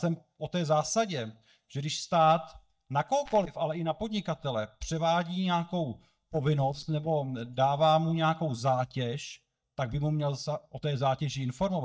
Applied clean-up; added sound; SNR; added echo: neural mask model DeepFilterNet 3.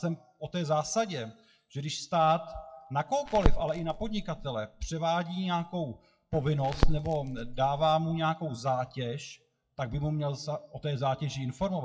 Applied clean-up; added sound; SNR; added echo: classical method WPE with log-MMSE.